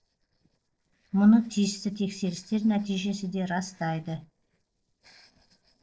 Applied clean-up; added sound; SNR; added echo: neural separator model SepFormer DNS4.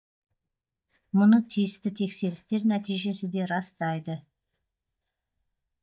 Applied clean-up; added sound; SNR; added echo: neural mask model DeepFilterNet 3.